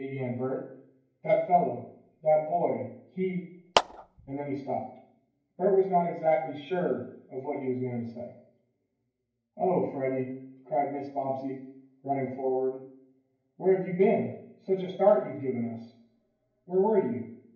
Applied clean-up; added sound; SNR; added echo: none; Clapping; 2 dB; reverberation time 0.9 s.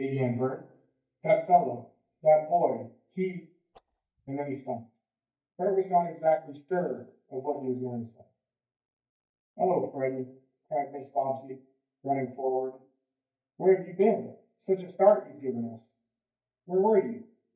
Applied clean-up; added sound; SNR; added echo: neural mask model DeepFilterNet 3.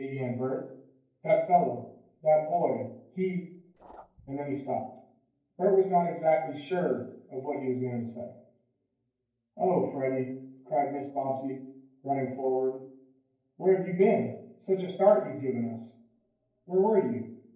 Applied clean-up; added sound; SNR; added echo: neural separator model SepFormer DNS4.